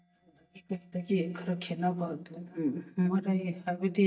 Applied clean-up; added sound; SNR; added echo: neural mask model DeepFilterNet 3.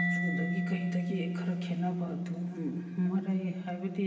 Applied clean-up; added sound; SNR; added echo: none; Mallet percussion; -1 dB; reverberation time 1.7 s.